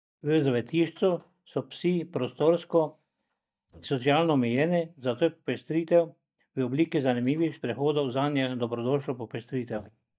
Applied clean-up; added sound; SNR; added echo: neural mask model DeepFilterNet 3.